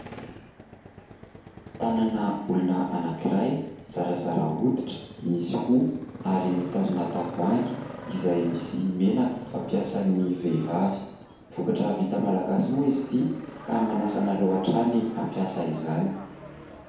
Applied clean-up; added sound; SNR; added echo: none; Motorcycle; 15 dB; reverberation time 0.9 s.